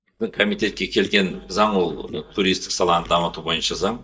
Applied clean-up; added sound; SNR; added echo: neural mask model DeepFilterNet 3.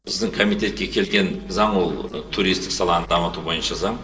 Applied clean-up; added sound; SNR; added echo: neural separator model SepFormer DNS4.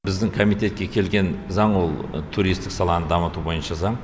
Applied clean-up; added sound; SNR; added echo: none; none; none; none.